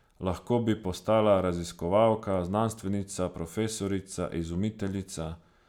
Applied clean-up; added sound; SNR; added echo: none; none; none; none.